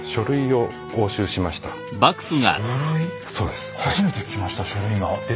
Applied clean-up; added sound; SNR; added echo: none; none; none; none.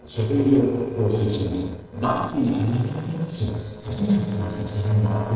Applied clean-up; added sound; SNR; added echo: neural separator model SepFormer DNS4.